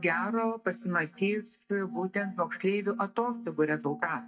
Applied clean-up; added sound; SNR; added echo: neural mask model DeepFilterNet 3.